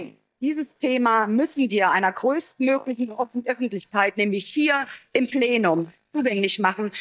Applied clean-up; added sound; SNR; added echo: neural mask model DeepFilterNet 3.